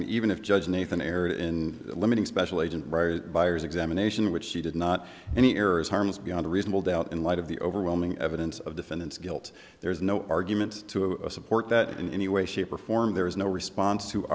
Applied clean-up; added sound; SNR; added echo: none; none; none; none.